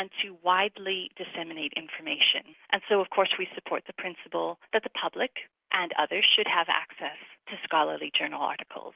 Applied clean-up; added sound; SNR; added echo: none; none; none; none.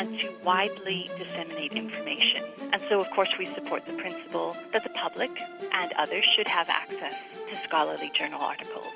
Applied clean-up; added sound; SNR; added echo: none; Musical instrument; 9 dB; none.